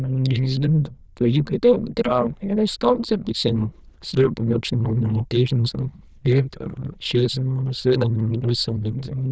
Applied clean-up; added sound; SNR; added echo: neural diffusion model UNIVERSE++.